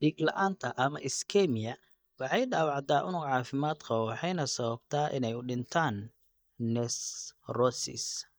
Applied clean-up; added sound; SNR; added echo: neural mask model DeepFilterNet 3.